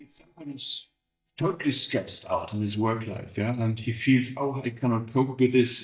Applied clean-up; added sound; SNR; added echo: neural mask model DeepFilterNet 3.